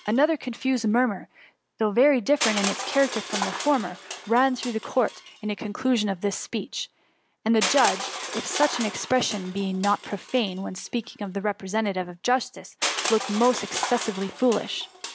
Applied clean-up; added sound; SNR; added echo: none; Crushing; 9 dB; none.